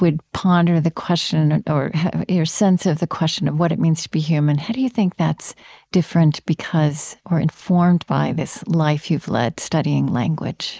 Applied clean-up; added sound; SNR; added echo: neural mask model Resemble Enhance denoiser.